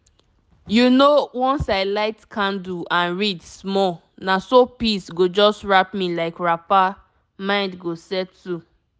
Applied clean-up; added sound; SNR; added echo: none; none; none; none.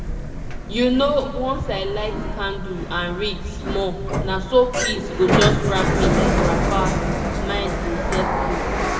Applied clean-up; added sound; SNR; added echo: none; Sliding door; -1 dB; reverberation time 2.0 s.